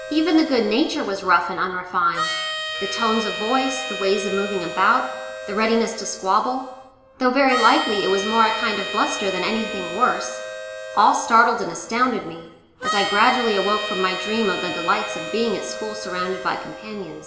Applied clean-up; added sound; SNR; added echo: none; Harmonica; 8 dB; reverberation time 1.0 s.